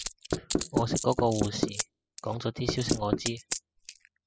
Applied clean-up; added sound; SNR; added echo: classical method spectral subtraction.